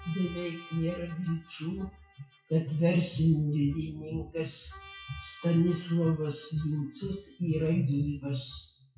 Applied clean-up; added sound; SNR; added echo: classical method WPE with log-MMSE.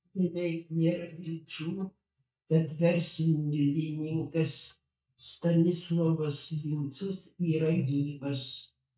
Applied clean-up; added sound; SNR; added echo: neural mask model DeepFilterNet 3.